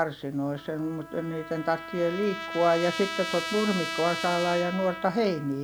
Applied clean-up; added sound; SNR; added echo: none; Trumpet; 8 dB; none.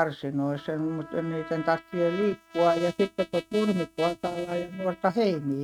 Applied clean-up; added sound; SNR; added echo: neural mask model RNNoise.